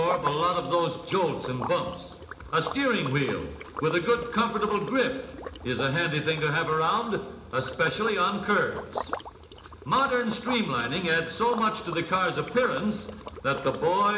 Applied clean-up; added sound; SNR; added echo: none; Liquid; 14 dB; reverberation time 0.8 s.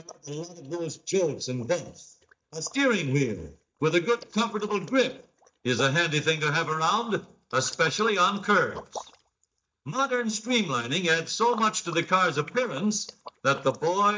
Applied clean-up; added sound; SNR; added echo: neural mask model DeepFilterNet 3.